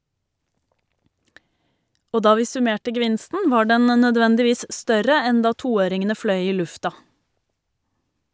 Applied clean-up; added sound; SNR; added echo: none; none; none; none.